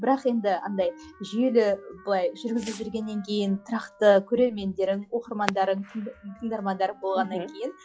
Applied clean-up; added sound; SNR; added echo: classical method log-MMSE.